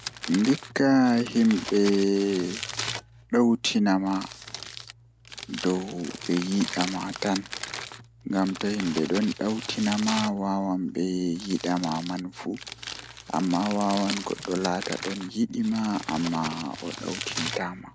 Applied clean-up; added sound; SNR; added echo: none; Crumpling, crinkling; 11 dB; none.